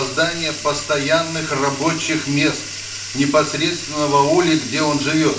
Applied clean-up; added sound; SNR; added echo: none; Bathtub (filling or washing); 11 dB; reverberation time 0.4 s.